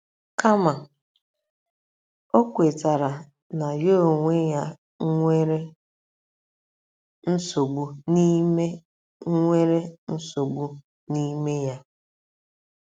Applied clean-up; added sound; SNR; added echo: none; none; none; none.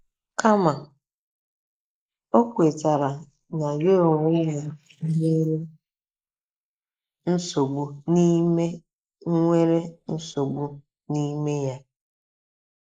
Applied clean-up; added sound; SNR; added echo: neural mask model Resemble Enhance denoiser.